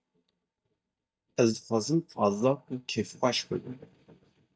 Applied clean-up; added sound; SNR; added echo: neural mask model DeepFilterNet 3.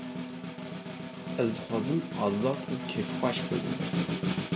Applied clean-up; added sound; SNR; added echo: none; Snare drum; 1 dB; reverberation time 0.5 s.